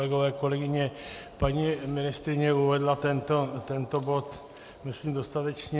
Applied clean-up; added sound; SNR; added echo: none; none; none; none.